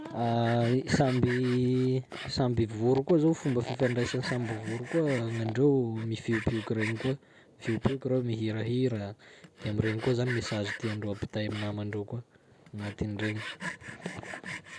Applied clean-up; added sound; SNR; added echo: none; Sawing; 14 dB; none.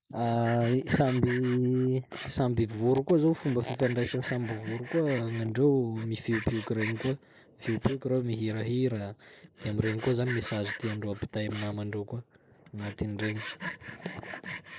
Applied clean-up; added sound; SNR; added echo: neural mask model Resemble Enhance denoiser.